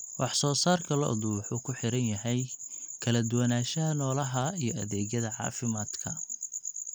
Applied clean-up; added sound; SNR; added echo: none; none; none; none.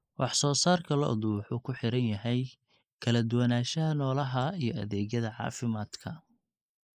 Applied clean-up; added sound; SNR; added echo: neural mask model Resemble Enhance denoiser.